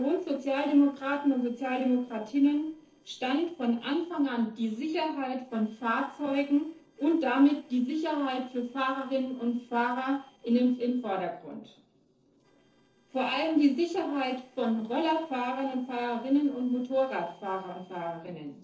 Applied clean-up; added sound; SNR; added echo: neural separator model SepFormer DNS4.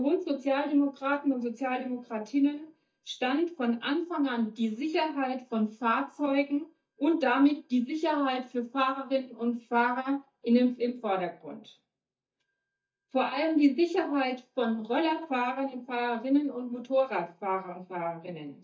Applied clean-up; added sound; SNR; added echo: neural mask model DeepFilterNet 3.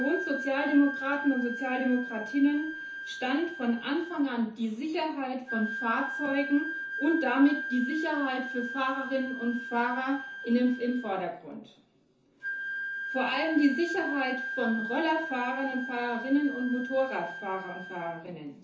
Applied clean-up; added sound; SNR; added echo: none; Wind instrument, woodwind instrument; 8 dB; reverberation time 0.9 s.